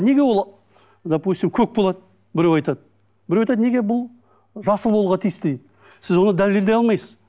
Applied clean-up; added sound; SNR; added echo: none; none; none; none.